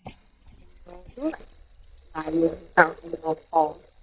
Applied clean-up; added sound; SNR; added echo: neural mask model DeepFilterNet 3.